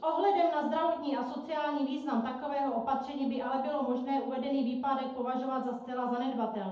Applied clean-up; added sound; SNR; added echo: none; none; none; reverberation time 2.1 s.